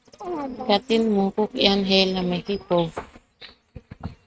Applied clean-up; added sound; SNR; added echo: neural mask model RNNoise.